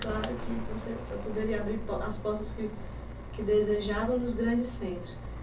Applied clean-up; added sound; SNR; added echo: none; Fire; 10 dB; reverberation time 0.2 s.